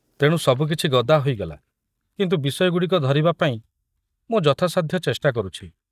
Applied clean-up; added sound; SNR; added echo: neural mask model DeepFilterNet 3.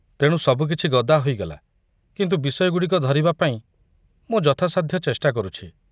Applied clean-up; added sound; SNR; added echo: none; none; none; none.